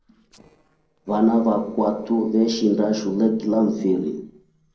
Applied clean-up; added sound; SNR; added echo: neural separator model SepFormer DNS4.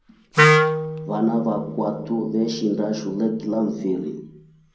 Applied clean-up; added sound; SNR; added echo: none; Wind instrument, woodwind instrument; 0 dB; reverberation time 0.6 s.